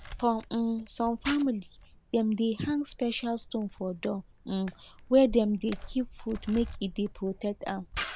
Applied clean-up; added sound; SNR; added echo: none; Camera; 14 dB; none.